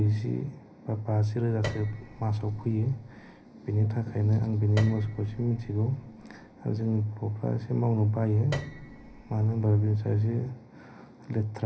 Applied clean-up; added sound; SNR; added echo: none; Piano; 14 dB; reverberation time 0.5 s.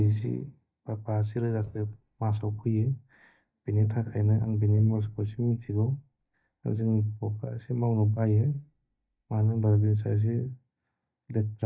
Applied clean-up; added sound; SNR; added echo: neural mask model DeepFilterNet 3.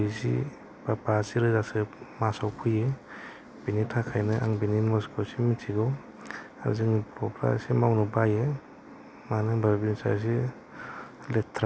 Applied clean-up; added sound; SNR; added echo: none; none; none; none.